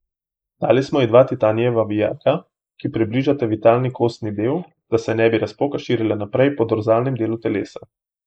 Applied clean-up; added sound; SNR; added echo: neural mask model Resemble Enhance denoiser.